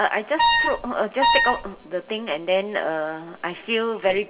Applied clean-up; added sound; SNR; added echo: none; Wind instrument, woodwind instrument; -3 dB; reverberation time 1.9 s.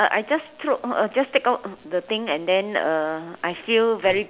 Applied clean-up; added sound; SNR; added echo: none; none; none; none.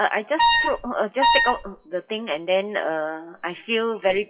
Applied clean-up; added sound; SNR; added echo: classical method WPE with log-MMSE.